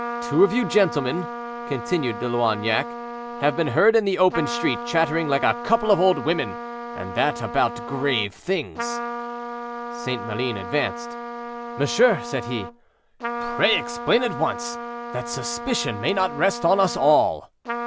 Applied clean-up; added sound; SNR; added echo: none; Trumpet; 8 dB; none.